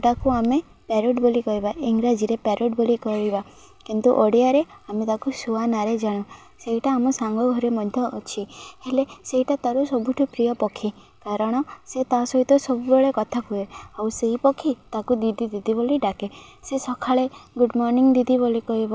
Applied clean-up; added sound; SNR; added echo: none; none; none; none.